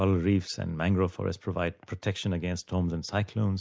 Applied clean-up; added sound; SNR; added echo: none; none; none; none.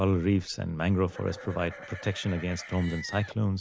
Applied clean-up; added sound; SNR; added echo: none; Livestock, farm animals, working animals; 16 dB; none.